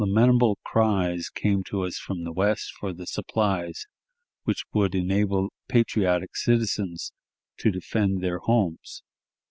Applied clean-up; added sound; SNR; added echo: none; none; none; none.